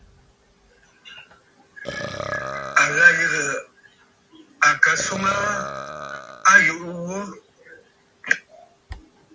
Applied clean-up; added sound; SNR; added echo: none; Burping, eructation; 11 dB; none.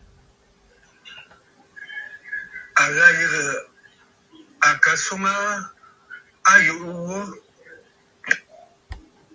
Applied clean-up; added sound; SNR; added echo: none; none; none; none.